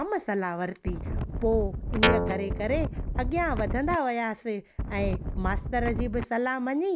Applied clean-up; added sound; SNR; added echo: none; Wind + Guitar; -1 dB; none.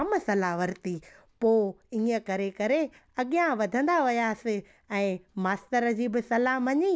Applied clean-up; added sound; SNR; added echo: none; none; none; none.